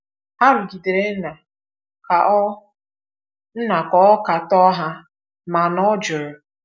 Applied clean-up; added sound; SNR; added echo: none; none; none; none.